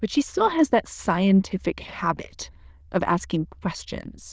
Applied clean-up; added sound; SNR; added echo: neural diffusion model UNIVERSE++.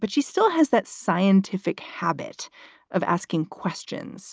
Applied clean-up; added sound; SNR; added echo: none; none; none; none.